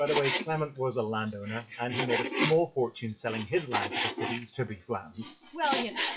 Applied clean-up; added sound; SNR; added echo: classical method WPE with log-MMSE.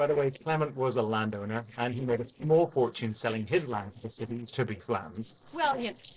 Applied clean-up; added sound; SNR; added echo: neural separator model SepFormer DNS4.